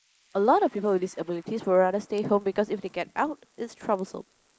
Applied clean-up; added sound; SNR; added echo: neural mask model Resemble Enhance denoiser.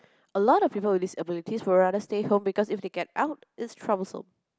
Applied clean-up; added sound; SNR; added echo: none; none; none; none.